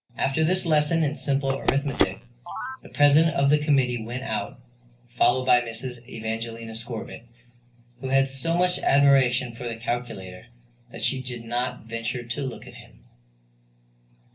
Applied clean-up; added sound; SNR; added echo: none; Telephone; 5 dB; reverberation time 0.5 s.